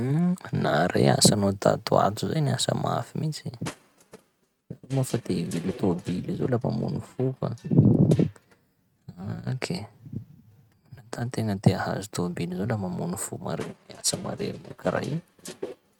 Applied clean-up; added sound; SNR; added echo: neural mask model RNNoise.